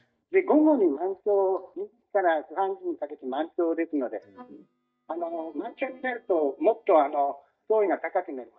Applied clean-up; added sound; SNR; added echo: neural mask model DeepFilterNet 3.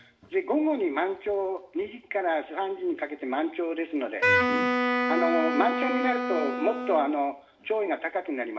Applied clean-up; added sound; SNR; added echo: none; Wind instrument, woodwind instrument; -1 dB; reverberation time 0.7 s.